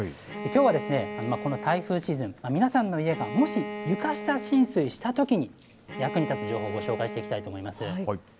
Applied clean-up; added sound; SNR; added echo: none; Bowed string instrument; 10 dB; none.